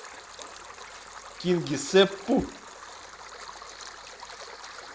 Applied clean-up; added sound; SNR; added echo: none; Stream; 13 dB; none.